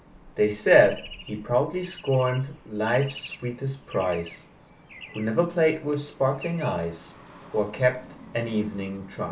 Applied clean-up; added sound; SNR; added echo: none; Traffic noise, roadway noise / Bird; 18 dB; reverberation time 0.3 s.